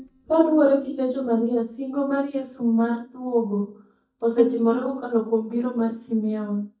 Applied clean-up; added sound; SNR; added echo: neural mask model DeepFilterNet 3.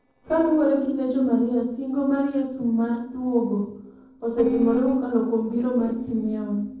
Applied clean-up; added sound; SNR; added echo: neural separator model SepFormer DNS4.